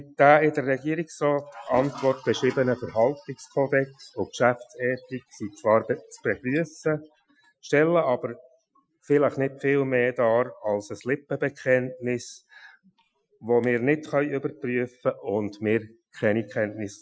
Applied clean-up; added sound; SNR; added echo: classical method Wiener filter.